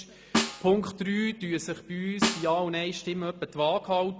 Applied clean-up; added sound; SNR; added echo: none; Snare drum; 4 dB; none.